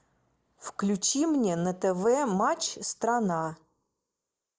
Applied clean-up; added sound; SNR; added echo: neural mask model Resemble Enhance denoiser.